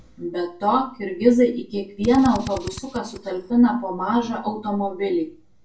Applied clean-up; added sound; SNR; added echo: none; Drill; 14 dB; reverberation time 0.3 s.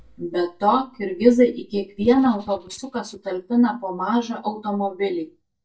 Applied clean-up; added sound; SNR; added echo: neural mask model DeepFilterNet 3.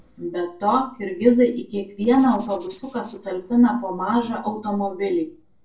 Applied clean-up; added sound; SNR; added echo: neural separator model SepFormer DNS4.